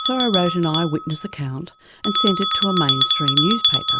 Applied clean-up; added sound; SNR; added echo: none; Bell; -1 dB; none.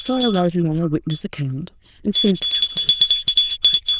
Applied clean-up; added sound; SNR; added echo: neural diffusion model UNIVERSE++.